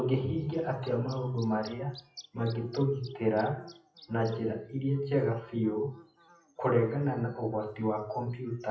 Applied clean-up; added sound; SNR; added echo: classical method WPE with log-MMSE.